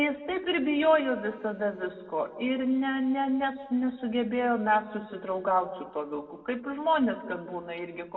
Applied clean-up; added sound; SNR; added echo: none; none; none; reverberation time 1.1 s.